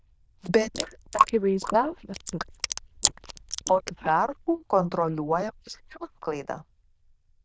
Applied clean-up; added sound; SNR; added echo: neural diffusion model UNIVERSE++.